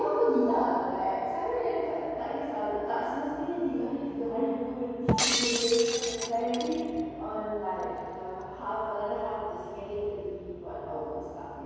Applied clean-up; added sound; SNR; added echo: none; Shatter; 3 dB; reverberation time 2.2 s.